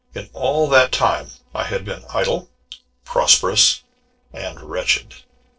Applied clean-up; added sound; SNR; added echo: neural separator model SepFormer DNS4.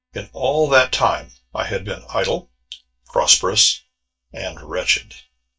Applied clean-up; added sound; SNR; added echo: neural mask model DeepFilterNet 3.